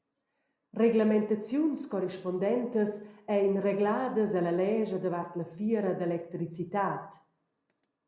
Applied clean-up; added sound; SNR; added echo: none; none; none; none.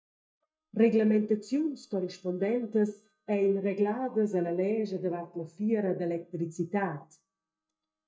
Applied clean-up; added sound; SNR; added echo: neural mask model DeepFilterNet 3.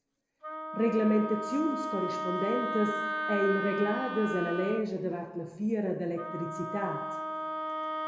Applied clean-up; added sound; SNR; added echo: none; Wind instrument, woodwind instrument; 5 dB; reverberation time 1.7 s.